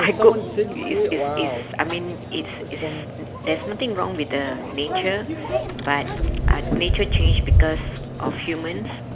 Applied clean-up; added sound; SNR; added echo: none; Microwave oven; -2 dB; none.